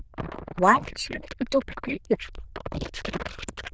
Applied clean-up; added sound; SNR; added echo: neural diffusion model UNIVERSE++.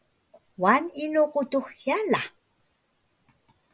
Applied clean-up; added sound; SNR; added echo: none; none; none; none.